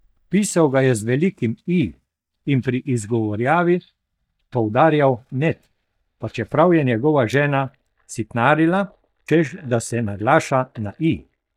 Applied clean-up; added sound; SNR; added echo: neural mask model DeepFilterNet 3.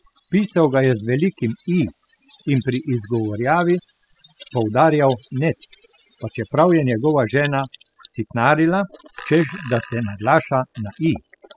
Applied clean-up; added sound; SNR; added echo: classical method spectral subtraction.